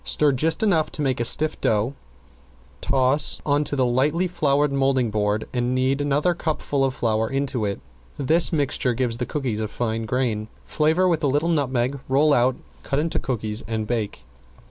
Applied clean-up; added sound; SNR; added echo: none; none; none; none.